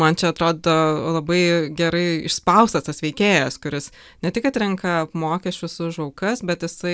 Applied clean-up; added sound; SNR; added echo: none; none; none; none.